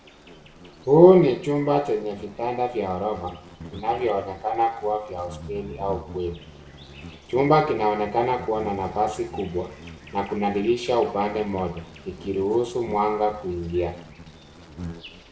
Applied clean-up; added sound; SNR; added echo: none; Insect; 18 dB; reverberation time 0.6 s.